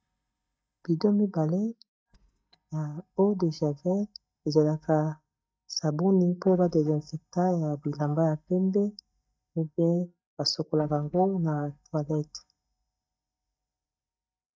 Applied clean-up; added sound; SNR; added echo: neural mask model DeepFilterNet 3.